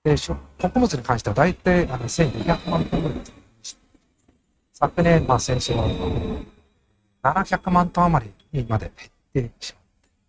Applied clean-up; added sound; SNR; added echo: neural mask model RNNoise.